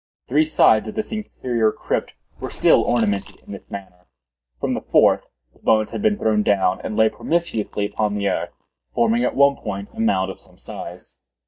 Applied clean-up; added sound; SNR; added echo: neural mask model DeepFilterNet 3.